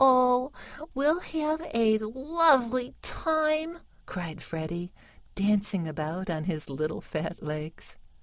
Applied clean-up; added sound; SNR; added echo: none; none; none; none.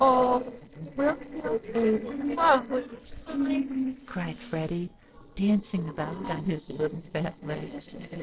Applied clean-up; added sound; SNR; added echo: neural separator model SepFormer DNS4.